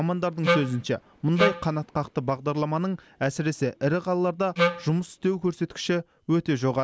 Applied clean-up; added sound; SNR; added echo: none; Wind instrument, woodwind instrument; -1 dB; none.